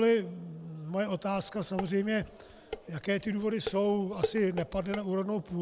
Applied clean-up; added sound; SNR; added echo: none; Dishes, pots, and pans; 10 dB; none.